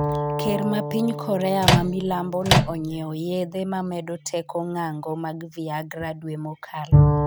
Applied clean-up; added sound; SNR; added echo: none; Microwave oven + Bowed string instrument; -2 dB; none.